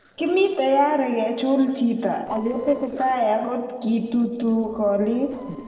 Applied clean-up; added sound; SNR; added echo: neural separator model SepFormer DNS4.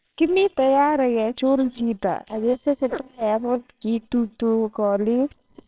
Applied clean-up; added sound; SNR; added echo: neural separator model SepFormer WHAMR!.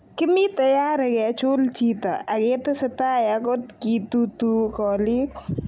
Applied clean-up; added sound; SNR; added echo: none; none; none; none.